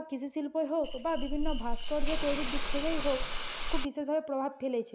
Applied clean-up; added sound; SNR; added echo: none; Hiss / Insect; -3 dB; none.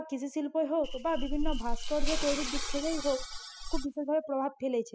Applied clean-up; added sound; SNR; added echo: classical method spectral subtraction.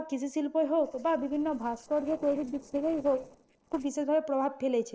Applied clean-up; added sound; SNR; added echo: neural separator model SepFormer DNS4.